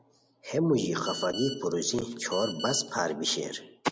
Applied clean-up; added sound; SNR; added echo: none; Telephone; 11 dB; none.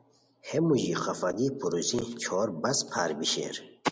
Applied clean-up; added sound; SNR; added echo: none; none; none; none.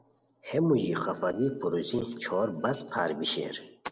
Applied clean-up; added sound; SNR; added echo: neural separator model SepFormer DNS4.